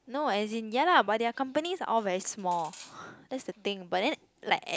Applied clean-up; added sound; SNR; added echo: none; none; none; none.